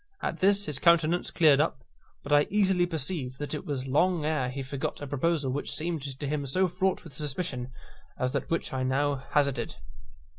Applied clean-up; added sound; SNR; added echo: none; none; none; none.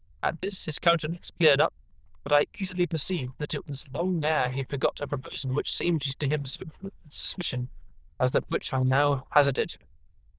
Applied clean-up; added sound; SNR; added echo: neural diffusion model UNIVERSE++.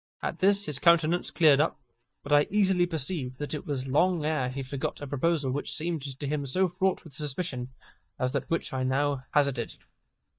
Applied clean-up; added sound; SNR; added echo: neural mask model DeepFilterNet 3.